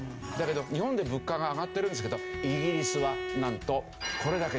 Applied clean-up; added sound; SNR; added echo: none; Bowed string instrument; 7 dB; none.